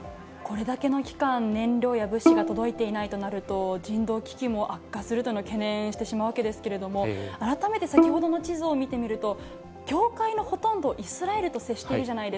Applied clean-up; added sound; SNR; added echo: none; Bowed string instrument; -1 dB; none.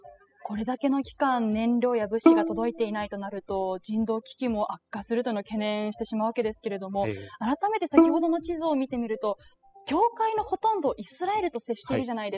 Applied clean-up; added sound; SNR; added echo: classical method spectral subtraction.